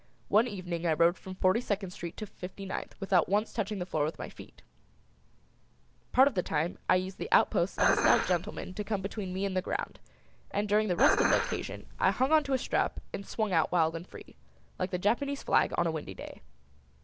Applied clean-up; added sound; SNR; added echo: none; Dishes, pots, and pans; 2 dB; none.